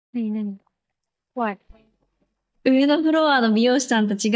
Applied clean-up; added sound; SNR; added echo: neural mask model DeepFilterNet 3.